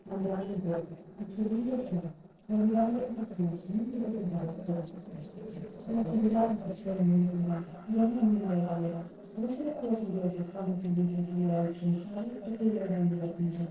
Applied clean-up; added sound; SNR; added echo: neural separator model SepFormer DNS4.